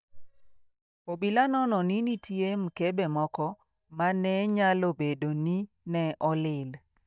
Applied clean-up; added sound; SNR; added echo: neural mask model DeepFilterNet 3.